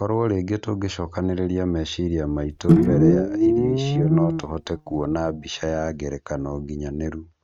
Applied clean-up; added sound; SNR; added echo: neural mask model RNNoise.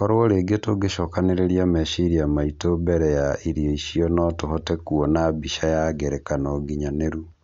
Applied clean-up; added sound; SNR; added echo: none; none; none; none.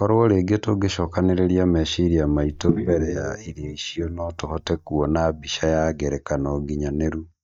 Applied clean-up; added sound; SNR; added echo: neural mask model DeepFilterNet 3.